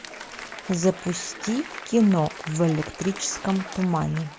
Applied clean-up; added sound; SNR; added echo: none; Applause; 13 dB; none.